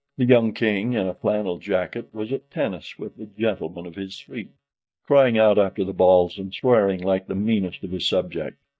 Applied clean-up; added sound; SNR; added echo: neural mask model DeepFilterNet 3.